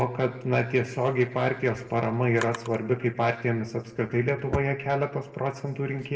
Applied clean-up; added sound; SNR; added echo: none; Drawer open or close; 17 dB; reverberation time 0.8 s.